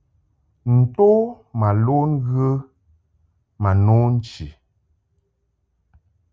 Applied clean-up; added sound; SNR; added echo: none; none; none; none.